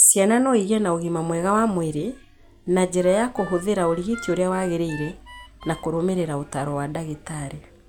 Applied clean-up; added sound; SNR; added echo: none; Harmonica; 18 dB; none.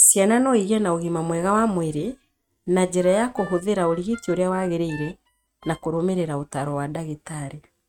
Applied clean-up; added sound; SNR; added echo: neural mask model RNNoise.